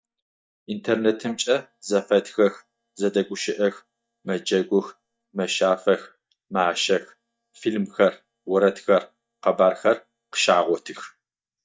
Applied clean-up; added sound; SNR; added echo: neural mask model DeepFilterNet 3.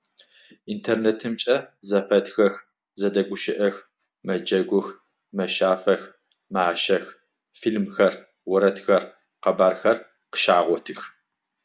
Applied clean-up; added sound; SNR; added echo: none; none; none; none.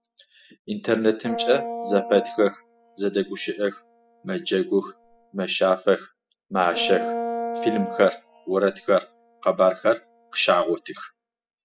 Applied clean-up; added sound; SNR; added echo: classical method spectral subtraction.